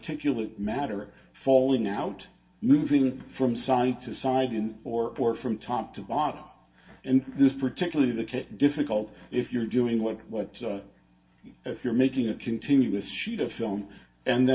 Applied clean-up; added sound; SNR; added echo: none; none; none; reverberation time 0.2 s.